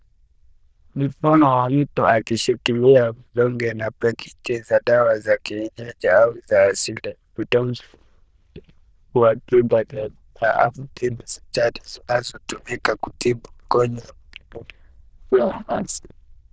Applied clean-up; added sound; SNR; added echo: neural diffusion model UNIVERSE++.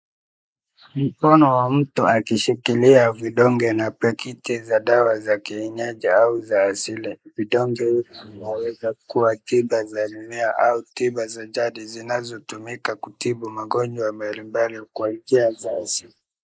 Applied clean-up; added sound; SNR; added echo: neural mask model Resemble Enhance denoiser.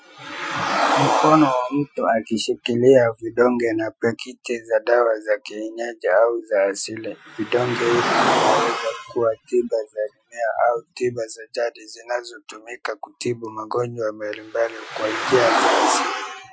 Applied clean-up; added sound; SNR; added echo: classical method Wiener filter.